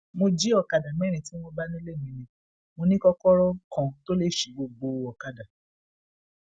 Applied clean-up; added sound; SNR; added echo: none; none; none; none.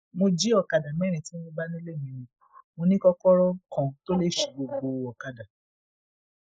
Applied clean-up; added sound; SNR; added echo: neural mask model Resemble Enhance denoiser.